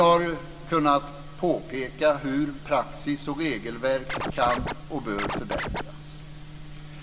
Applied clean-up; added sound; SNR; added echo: none; Scratching (performance technique); 4 dB; reverberation time 2.7 s.